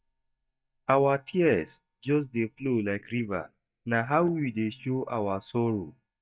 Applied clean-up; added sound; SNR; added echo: neural mask model DeepFilterNet 3.